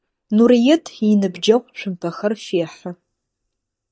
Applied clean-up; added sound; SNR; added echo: neural mask model DeepFilterNet 3.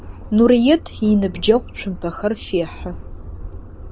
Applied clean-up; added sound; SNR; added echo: none; Subway, metro, underground; 14 dB; none.